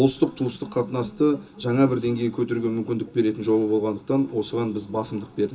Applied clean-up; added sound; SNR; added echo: none; none; none; reverberation time 0.2 s.